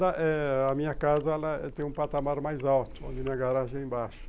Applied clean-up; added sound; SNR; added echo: none; Chewing, mastication; 13 dB; none.